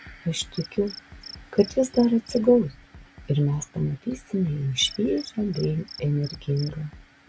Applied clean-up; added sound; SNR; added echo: none; Bass drum + Cricket; 19 dB; none.